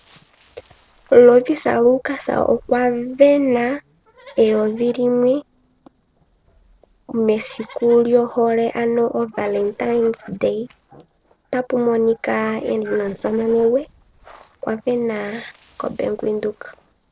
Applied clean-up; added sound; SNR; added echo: neural separator model SepFormer DNS4.